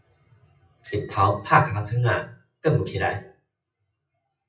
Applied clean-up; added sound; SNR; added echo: classical method WPE with log-MMSE.